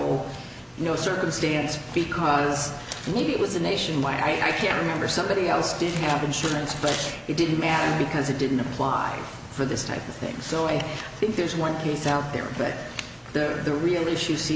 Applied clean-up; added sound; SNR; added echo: none; none; none; none.